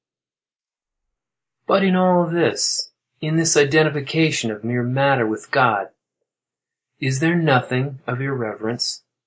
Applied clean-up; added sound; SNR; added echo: neural mask model Resemble Enhance denoiser.